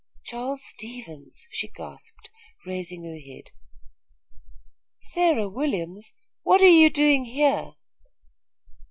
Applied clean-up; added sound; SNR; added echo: none; none; none; none.